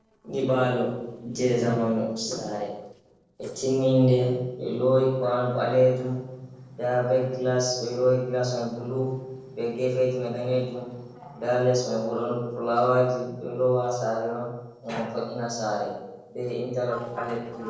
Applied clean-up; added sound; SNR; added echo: neural separator model SepFormer DNS4.